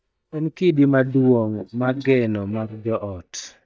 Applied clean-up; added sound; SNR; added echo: neural mask model DeepFilterNet 3.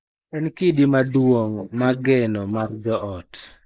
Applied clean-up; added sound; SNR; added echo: neural mask model Resemble Enhance denoiser.